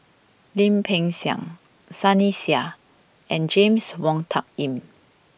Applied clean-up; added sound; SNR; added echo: none; none; none; none.